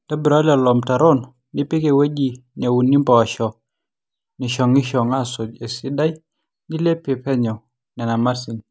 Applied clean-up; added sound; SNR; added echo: none; none; none; none.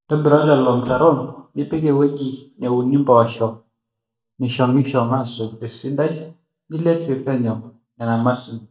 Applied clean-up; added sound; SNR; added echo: neural mask model DeepFilterNet 3.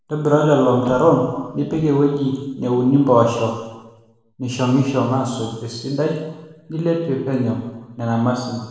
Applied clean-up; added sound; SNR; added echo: neural separator model SepFormer DNS4.